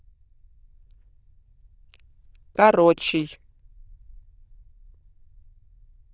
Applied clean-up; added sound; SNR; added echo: neural diffusion model UNIVERSE++.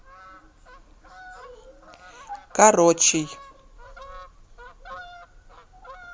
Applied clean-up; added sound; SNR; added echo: none; Fowl; 19 dB; none.